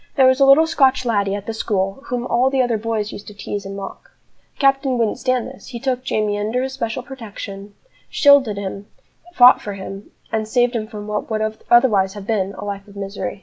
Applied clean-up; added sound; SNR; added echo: none; none; none; none.